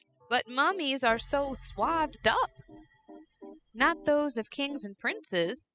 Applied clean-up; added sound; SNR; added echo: classical method spectral subtraction.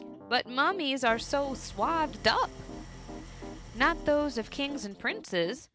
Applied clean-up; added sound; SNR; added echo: none; Piano + Idling; 13 dB; none.